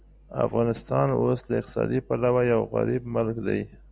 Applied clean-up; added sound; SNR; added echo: none; none; none; none.